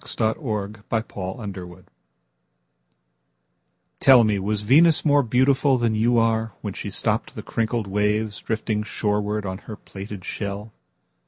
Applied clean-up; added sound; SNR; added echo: none; none; none; none.